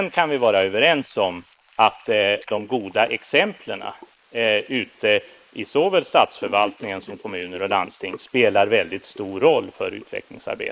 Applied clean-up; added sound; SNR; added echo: neural mask model Resemble Enhance denoiser.